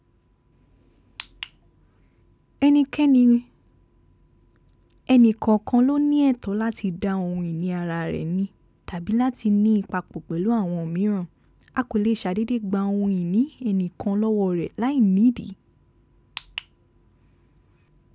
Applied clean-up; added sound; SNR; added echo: none; none; none; none.